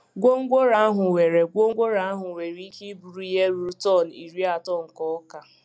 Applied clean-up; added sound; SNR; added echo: none; none; none; none.